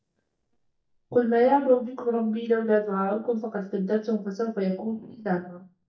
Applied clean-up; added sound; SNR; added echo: neural mask model DeepFilterNet 3.